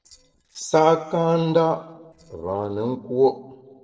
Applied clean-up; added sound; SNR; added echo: neural separator model SepFormer DNS4.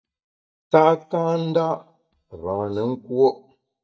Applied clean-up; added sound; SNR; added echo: neural mask model DeepFilterNet 3.